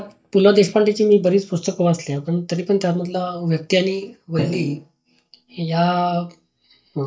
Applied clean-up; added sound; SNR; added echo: neural mask model DeepFilterNet 3.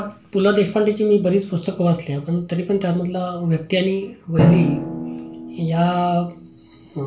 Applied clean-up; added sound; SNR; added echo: none; Drum; 7 dB; reverberation time 0.3 s.